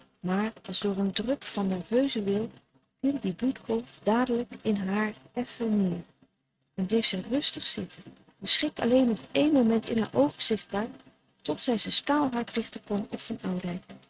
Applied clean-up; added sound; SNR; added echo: neural mask model RNNoise.